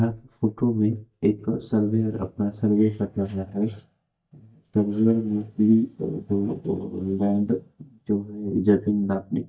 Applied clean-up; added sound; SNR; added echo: neural mask model DeepFilterNet 3.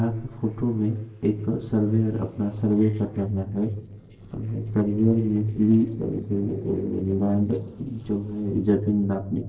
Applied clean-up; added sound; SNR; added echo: neural separator model SepFormer DNS4.